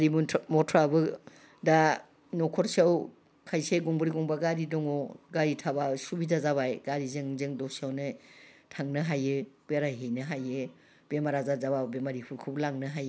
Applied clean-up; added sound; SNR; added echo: none; none; none; none.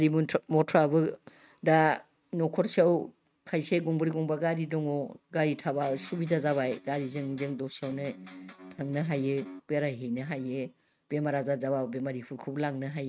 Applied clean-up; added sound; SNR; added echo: neural mask model RNNoise.